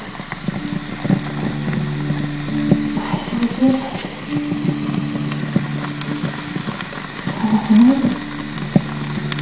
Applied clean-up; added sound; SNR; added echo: none; Fire; 2 dB; reverberation time 2.4 s.